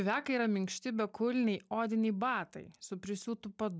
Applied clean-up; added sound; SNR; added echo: none; none; none; none.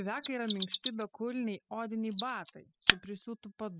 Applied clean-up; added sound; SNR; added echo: classical method spectral subtraction.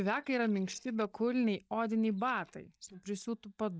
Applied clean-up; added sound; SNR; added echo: neural mask model DeepFilterNet 3.